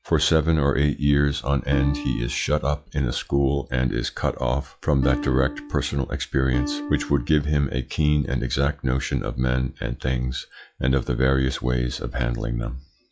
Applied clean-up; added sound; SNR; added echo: classical method log-MMSE.